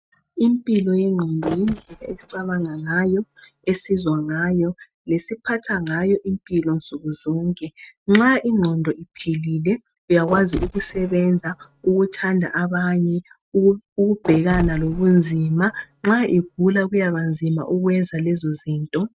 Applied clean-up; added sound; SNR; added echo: neural mask model RNNoise.